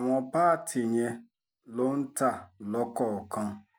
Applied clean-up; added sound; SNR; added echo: none; none; none; none.